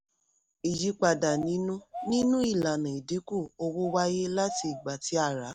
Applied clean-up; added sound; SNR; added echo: none; Bird vocalization, bird call, bird song; 15 dB; none.